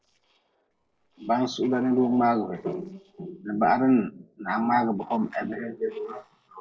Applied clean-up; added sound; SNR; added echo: neural separator model SepFormer DNS4.